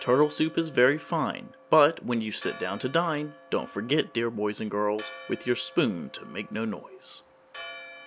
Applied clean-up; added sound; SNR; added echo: none; Church bell; 19 dB; none.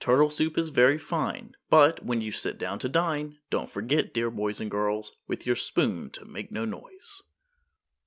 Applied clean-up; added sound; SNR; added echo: none; none; none; none.